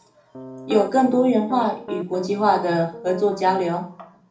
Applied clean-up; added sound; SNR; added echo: none; Piano; 13 dB; reverberation time 0.3 s.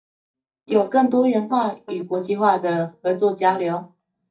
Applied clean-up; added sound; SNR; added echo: neural mask model DeepFilterNet 3.